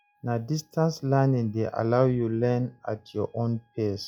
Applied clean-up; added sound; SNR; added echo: classical method log-MMSE.